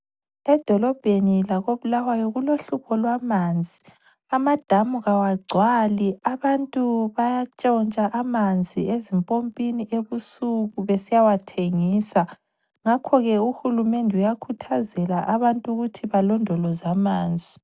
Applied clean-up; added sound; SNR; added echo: none; none; none; none.